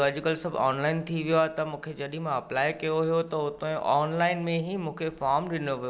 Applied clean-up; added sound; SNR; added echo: none; none; none; none.